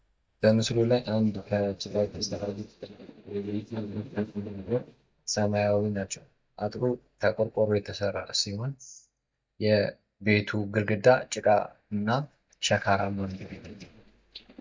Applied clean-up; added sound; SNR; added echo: neural mask model DeepFilterNet 3.